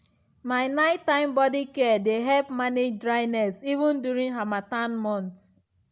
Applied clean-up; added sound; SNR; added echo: none; none; none; none.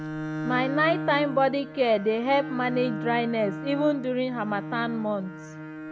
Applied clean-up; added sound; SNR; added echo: none; Bowed string instrument; 8 dB; none.